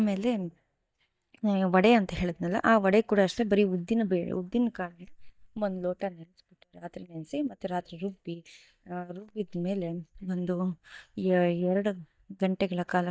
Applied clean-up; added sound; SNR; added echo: neural mask model DeepFilterNet 3.